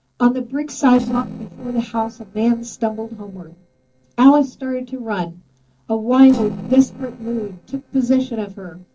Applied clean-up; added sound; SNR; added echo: neural separator model SepFormer DNS4.